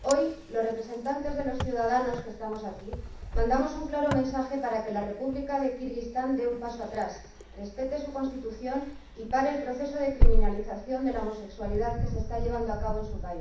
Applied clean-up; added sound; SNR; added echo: none; Wind; -1 dB; reverberation time 0.7 s.